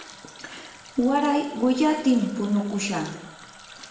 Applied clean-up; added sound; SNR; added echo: none; Water tap, faucet; 20 dB; reverberation time 0.9 s.